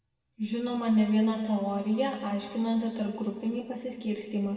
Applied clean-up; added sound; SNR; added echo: none; none; none; reverberation time 2.0 s.